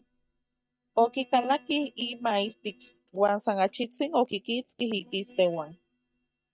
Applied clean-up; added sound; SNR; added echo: neural mask model DeepFilterNet 3.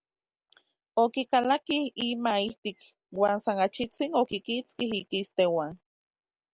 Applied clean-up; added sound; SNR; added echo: none; none; none; none.